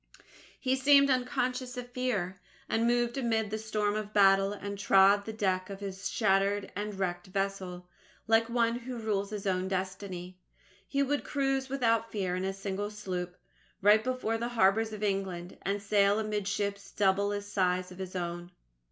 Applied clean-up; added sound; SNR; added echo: none; none; none; none.